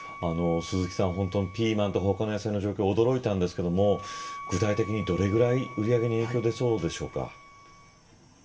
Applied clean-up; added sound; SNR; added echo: none; Wind instrument, woodwind instrument; 17 dB; reverberation time 0.2 s.